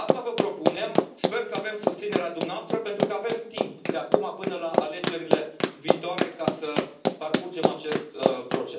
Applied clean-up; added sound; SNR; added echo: none; Run; -5 dB; reverberation time 0.6 s.